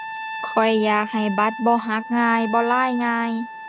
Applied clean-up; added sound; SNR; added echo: none; Trumpet; 11 dB; none.